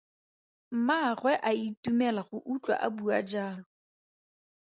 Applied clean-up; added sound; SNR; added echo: none; none; none; none.